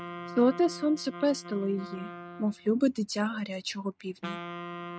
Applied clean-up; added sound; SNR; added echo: neural mask model RNNoise.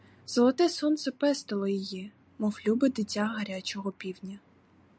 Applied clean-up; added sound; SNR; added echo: none; none; none; none.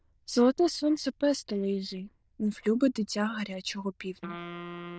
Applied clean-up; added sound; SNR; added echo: neural diffusion model UNIVERSE++.